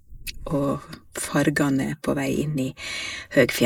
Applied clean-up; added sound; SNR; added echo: neural mask model Resemble Enhance denoiser.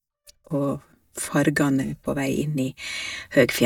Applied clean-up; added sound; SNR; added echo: neural mask model DeepFilterNet 3.